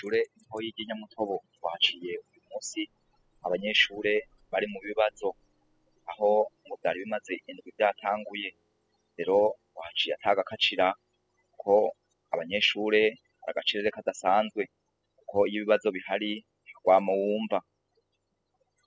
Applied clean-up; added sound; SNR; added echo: classical method spectral subtraction.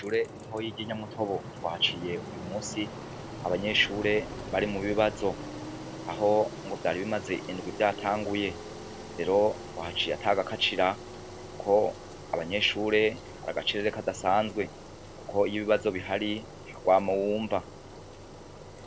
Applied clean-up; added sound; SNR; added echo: none; Engine; 12 dB; none.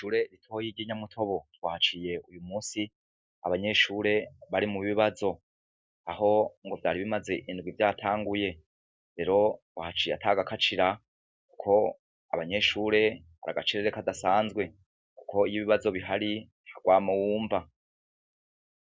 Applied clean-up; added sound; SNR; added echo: none; none; none; none.